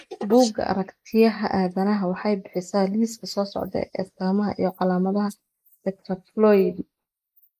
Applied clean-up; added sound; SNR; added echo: neural mask model Resemble Enhance denoiser.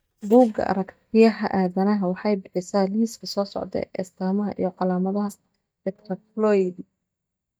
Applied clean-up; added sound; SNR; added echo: neural mask model DeepFilterNet 3.